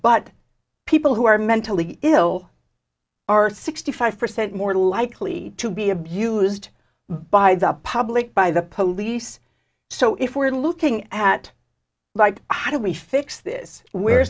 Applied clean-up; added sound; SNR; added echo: none; none; none; none.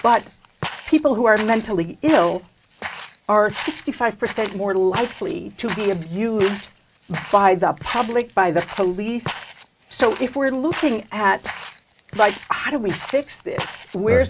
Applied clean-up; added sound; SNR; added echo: none; Walk, footsteps; 13 dB; none.